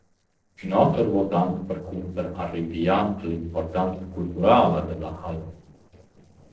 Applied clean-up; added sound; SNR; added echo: neural separator model SepFormer DNS4.